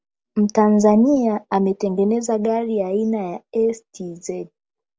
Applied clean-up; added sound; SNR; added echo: none; none; none; none.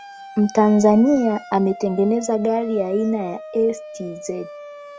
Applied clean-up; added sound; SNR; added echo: none; Siren; 17 dB; none.